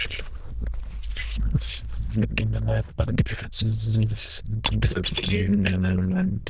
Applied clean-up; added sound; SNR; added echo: neural diffusion model UNIVERSE++.